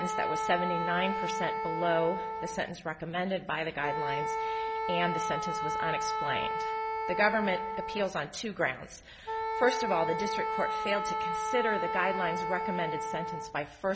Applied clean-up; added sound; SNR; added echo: none; Wind instrument, woodwind instrument; 1 dB; none.